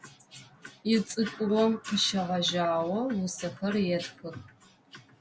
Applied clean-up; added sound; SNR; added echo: none; none; none; none.